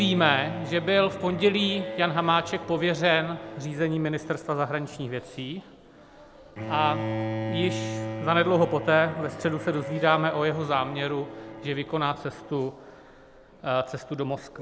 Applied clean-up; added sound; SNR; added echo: none; Bowed string instrument; 10 dB; none.